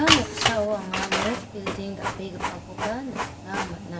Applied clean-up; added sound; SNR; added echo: none; Printer; -2 dB; reverberation time 1.6 s.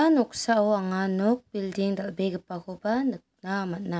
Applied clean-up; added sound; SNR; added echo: none; none; none; none.